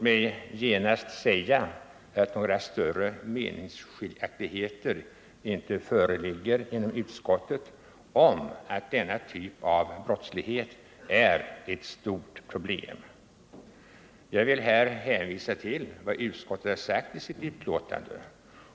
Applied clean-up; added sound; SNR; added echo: none; none; none; none.